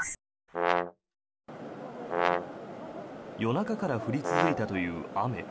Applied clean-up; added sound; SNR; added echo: none; Brass instrument; -4 dB; none.